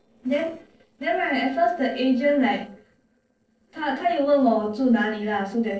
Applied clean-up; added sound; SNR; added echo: neural separator model SepFormer DNS4.